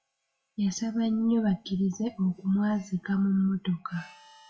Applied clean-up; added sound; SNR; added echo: classical method WPE with log-MMSE.